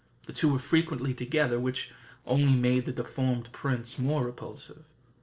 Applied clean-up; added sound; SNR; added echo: neural separator model SepFormer DNS4.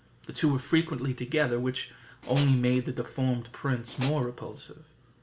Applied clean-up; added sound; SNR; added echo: none; Tools; 13 dB; reverberation time 0.4 s.